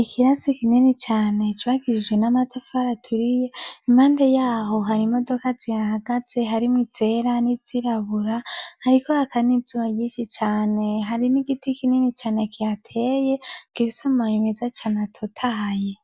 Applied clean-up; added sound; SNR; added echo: none; none; none; none.